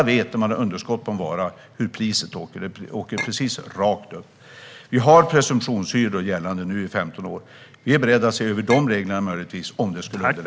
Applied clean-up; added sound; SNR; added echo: none; Chink, clink; 11 dB; none.